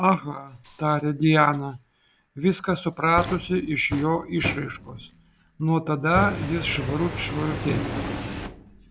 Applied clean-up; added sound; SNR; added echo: none; Fire; 9 dB; none.